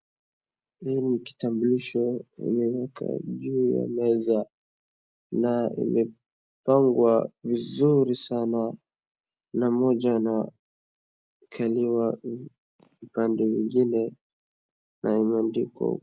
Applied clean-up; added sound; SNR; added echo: none; none; none; none.